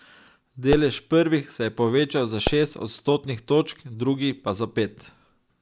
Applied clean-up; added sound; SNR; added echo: none; Explosion; 10 dB; none.